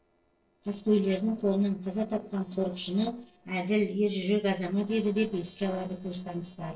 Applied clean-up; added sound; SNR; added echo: neural separator model SepFormer DNS4.